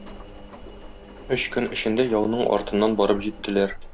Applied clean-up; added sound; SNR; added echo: none; Engine; 15 dB; none.